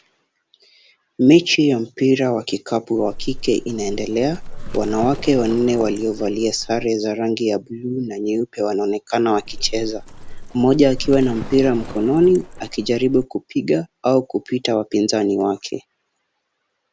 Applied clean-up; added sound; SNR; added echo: none; Livestock, farm animals, working animals; 10 dB; none.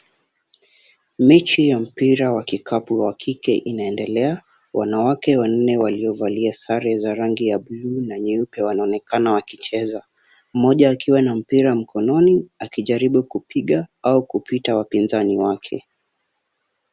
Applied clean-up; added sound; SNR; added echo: none; none; none; none.